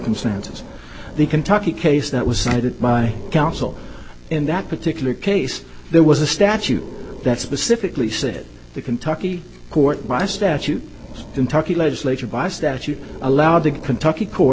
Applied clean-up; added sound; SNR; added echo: none; Breathing; 18 dB; none.